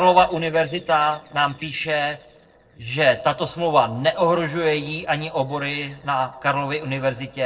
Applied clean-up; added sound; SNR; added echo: neural separator model SepFormer DNS4.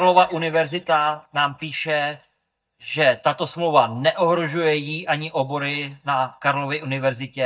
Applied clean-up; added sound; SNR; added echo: neural mask model DeepFilterNet 3.